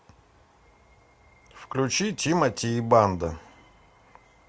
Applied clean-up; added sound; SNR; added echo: none; none; none; none.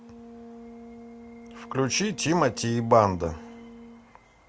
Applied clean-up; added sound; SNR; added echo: none; Brass instrument; 17 dB; none.